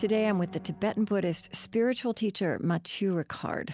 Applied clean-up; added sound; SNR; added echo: none; none; none; none.